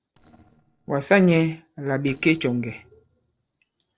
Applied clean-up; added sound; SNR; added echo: neural separator model SepFormer DNS4.